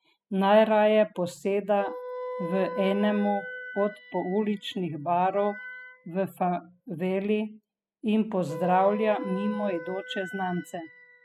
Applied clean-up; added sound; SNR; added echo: classical method spectral subtraction.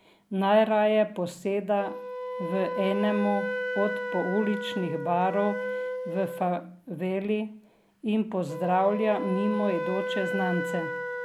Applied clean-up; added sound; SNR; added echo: none; Wind instrument, woodwind instrument; 6 dB; none.